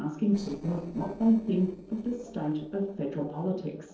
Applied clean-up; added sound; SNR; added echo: neural separator model SepFormer DNS4.